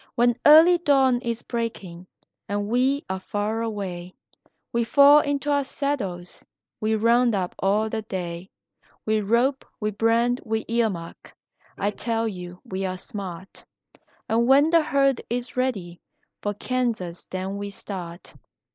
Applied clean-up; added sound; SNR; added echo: neural mask model Resemble Enhance denoiser.